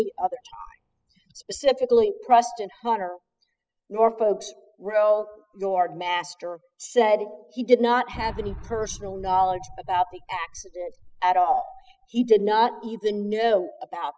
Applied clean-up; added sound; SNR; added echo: classical method spectral subtraction.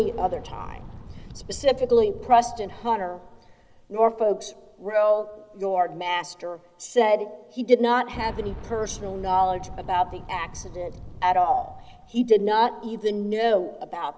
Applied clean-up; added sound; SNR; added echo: none; Boom; 17 dB; none.